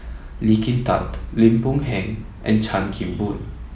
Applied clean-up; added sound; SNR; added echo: none; none; none; none.